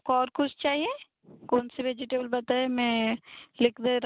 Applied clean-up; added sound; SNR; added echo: none; none; none; none.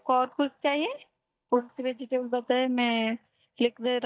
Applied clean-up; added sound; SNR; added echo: neural mask model DeepFilterNet 3.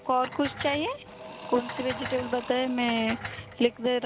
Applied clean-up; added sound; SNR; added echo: none; Engine / Drill / Mechanisms + Dishes, pots, and pans; 11 dB; none.